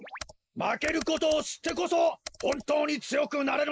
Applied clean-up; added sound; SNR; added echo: neural mask model Resemble Enhance denoiser.